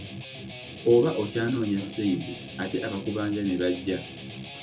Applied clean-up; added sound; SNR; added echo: none; Guitar; 10 dB; reverberation time 0.2 s.